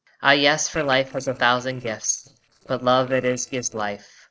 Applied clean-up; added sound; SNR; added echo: neural separator model SepFormer DNS4.